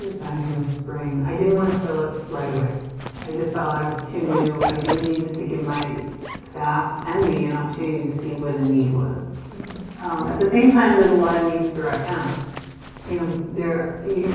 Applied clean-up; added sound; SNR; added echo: none; Zipper (clothing); 12 dB; reverberation time 1.3 s.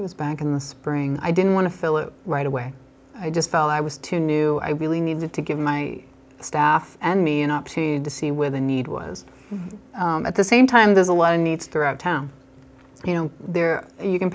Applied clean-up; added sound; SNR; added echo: none; none; none; none.